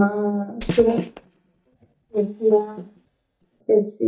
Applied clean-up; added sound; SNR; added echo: neural mask model DeepFilterNet 3.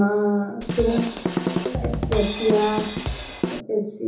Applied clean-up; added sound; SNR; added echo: none; Drum kit; 2 dB; reverberation time 1.2 s.